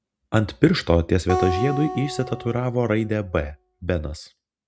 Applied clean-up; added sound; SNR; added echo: none; Acoustic guitar; 7 dB; none.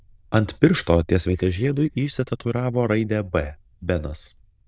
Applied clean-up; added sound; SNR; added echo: neural diffusion model UNIVERSE++.